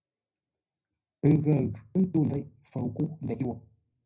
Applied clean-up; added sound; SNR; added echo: none; none; none; reverberation time 0.4 s.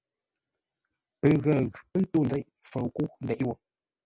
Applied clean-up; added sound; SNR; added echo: none; none; none; none.